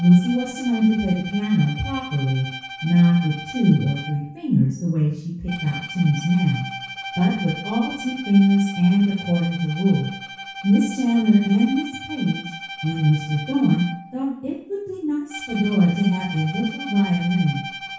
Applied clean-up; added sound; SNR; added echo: none; Bowed string instrument; 14 dB; reverberation time 0.6 s.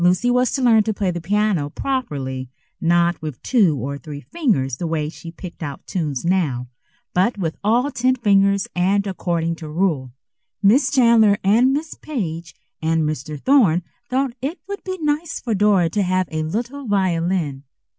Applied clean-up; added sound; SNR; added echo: none; none; none; none.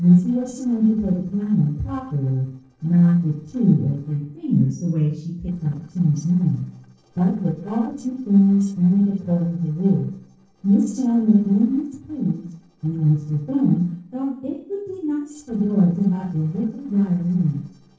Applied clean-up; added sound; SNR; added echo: neural separator model SepFormer DNS4.